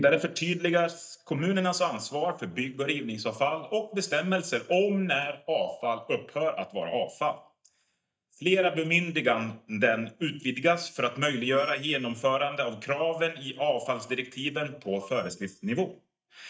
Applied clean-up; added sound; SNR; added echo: neural mask model DeepFilterNet 3.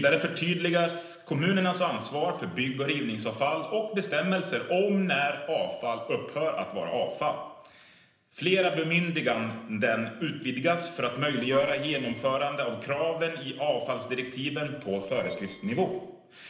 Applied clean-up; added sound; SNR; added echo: neural separator model SepFormer DNS4.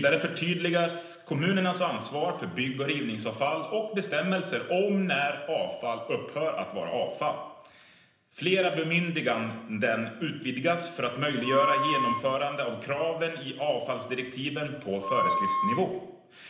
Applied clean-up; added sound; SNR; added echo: none; Wind instrument, woodwind instrument; 1 dB; reverberation time 0.9 s.